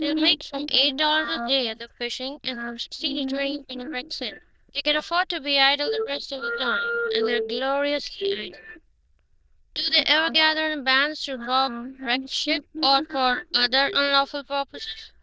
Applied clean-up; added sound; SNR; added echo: neural diffusion model UNIVERSE++.